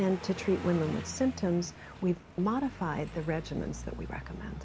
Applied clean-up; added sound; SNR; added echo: none; Car passing by; 11 dB; none.